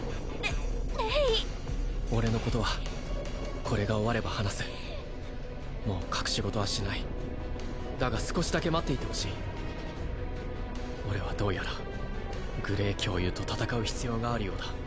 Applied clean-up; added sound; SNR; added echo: none; Bowed string instrument; 18 dB; none.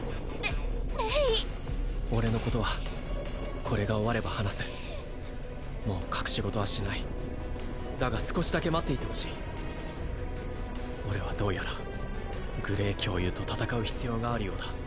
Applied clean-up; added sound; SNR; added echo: none; none; none; none.